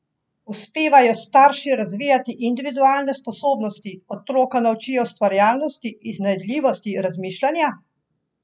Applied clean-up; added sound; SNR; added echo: none; none; none; none.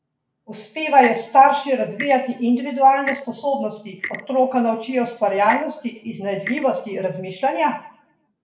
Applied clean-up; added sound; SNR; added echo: none; Clock; 14 dB; reverberation time 0.5 s.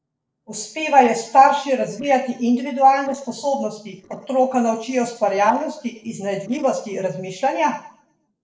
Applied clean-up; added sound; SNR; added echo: neural separator model SepFormer DNS4.